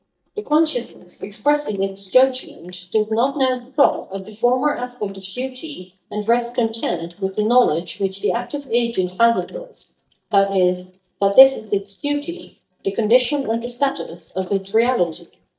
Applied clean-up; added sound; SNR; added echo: neural mask model DeepFilterNet 3.